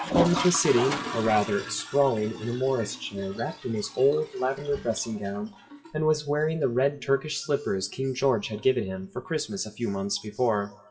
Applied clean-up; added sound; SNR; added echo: classical method WPE with log-MMSE.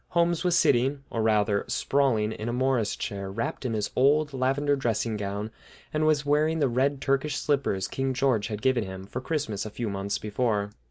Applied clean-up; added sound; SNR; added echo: none; none; none; none.